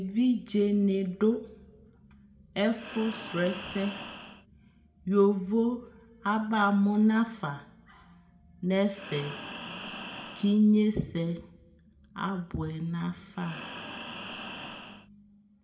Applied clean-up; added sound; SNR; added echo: none; Breathing; 12 dB; reverberation time 0.6 s.